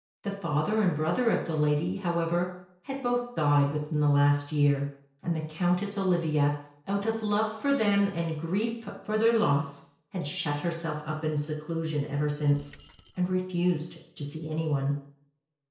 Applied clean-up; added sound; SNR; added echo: neural separator model SepFormer DNS4.